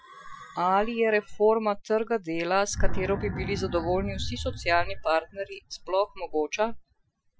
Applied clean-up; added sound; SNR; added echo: classical method Wiener filter.